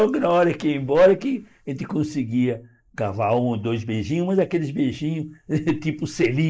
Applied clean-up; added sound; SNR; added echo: neural mask model Resemble Enhance denoiser.